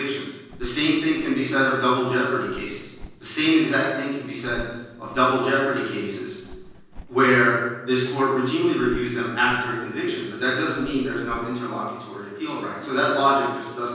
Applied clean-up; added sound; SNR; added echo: none; Bird; 19 dB; reverberation time 1.3 s.